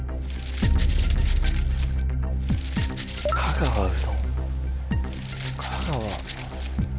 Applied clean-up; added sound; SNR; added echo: none; Rattle (instrument); 15 dB; none.